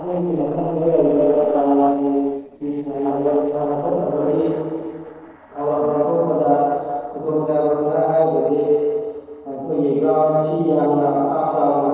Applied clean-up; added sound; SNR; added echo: neural separator model SepFormer DNS4.